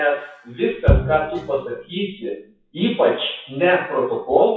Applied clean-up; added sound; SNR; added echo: classical method WPE with log-MMSE.